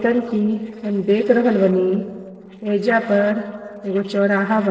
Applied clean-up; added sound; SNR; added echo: neural separator model SepFormer DNS4.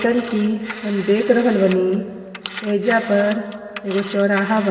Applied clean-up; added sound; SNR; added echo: none; Telephone; 14 dB; reverberation time 2.5 s.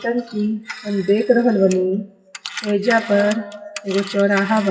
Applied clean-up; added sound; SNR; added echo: classical method WPE with log-MMSE.